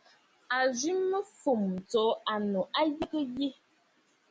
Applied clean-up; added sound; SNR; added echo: none; none; none; none.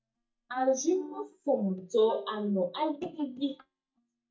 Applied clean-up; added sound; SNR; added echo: neural mask model DeepFilterNet 3.